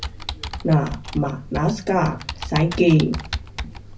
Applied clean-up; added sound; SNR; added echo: none; Computer keyboard; 10 dB; reverberation time 0.4 s.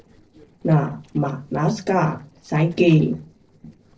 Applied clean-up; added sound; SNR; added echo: neural separator model SepFormer DNS4.